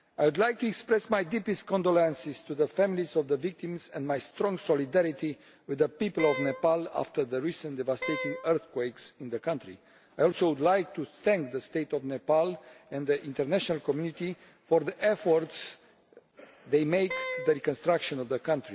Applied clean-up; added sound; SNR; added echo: none; Wind instrument, woodwind instrument; 9 dB; none.